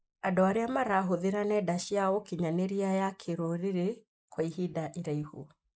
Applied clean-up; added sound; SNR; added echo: neural mask model Resemble Enhance denoiser.